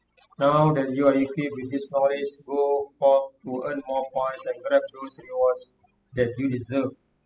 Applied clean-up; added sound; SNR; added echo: classical method spectral subtraction.